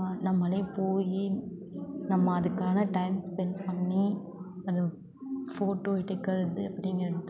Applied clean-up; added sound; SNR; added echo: none; none; none; none.